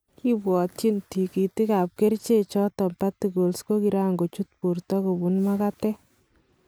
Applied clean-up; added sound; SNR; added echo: none; none; none; none.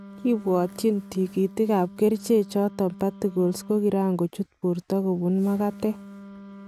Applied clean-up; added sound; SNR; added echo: none; Wind instrument, woodwind instrument; 19 dB; none.